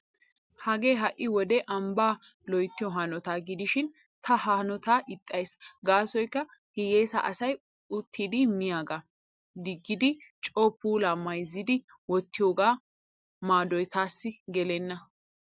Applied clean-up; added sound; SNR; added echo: none; none; none; none.